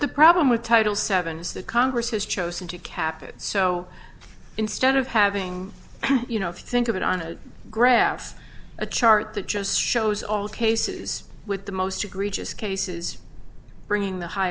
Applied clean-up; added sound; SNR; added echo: none; none; none; none.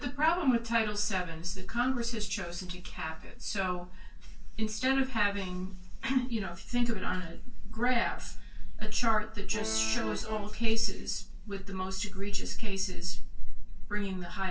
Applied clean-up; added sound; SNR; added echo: neural separator model SepFormer DNS4.